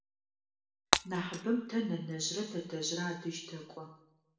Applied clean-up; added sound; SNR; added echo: none; Shatter; -2 dB; reverberation time 0.8 s.